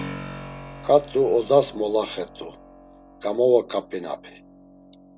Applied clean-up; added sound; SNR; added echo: none; Keyboard (musical); 17 dB; none.